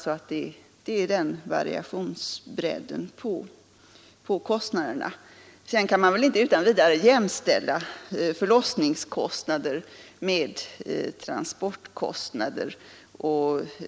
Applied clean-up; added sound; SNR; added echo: none; none; none; none.